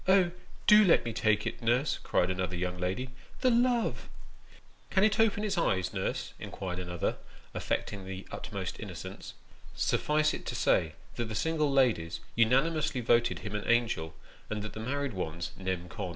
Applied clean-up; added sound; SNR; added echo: none; none; none; none.